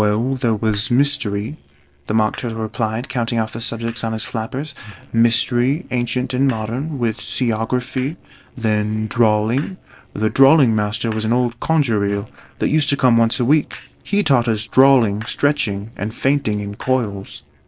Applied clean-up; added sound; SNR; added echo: neural separator model SepFormer DNS4.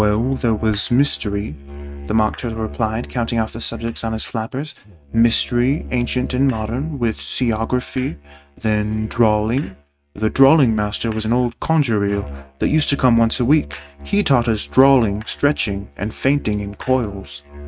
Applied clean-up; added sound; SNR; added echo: neural mask model RNNoise.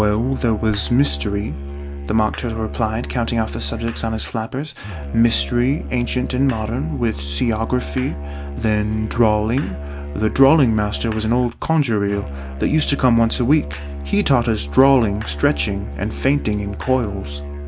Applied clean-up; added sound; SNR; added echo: none; Musical instrument; 8 dB; none.